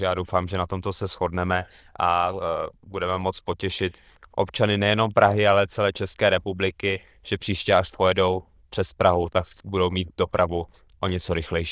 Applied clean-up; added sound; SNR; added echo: neural diffusion model UNIVERSE++.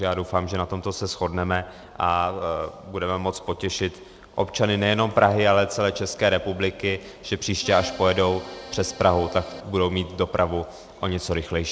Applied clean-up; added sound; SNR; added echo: none; Accordion; 15 dB; none.